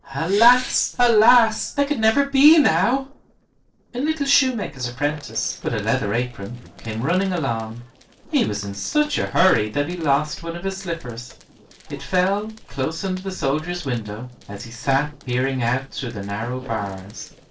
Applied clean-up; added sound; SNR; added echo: neural separator model SepFormer DNS4.